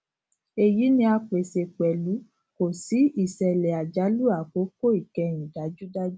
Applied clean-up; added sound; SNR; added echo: none; none; none; none.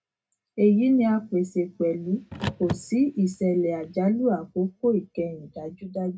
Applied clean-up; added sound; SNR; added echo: none; Car; 12 dB; reverberation time 0.2 s.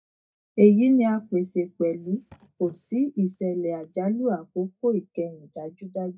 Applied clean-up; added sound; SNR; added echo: neural mask model DeepFilterNet 3.